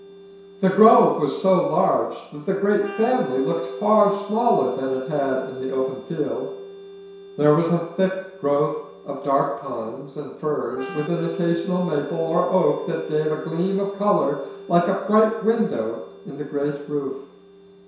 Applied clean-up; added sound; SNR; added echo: none; Organ; 15 dB; reverberation time 0.7 s.